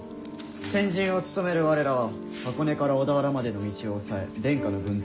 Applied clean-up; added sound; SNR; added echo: none; none; none; none.